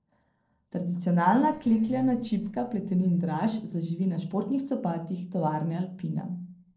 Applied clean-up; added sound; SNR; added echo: neural separator model SepFormer DNS4.